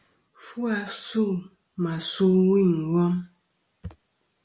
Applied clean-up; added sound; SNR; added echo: none; none; none; none.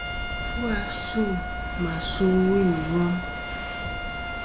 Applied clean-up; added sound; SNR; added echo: none; Trumpet + Walk, footsteps / Waves, surf / Wind; 4 dB; none.